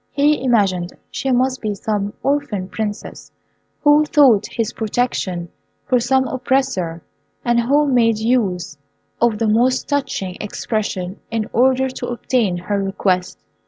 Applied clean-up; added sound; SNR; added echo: none; none; none; none.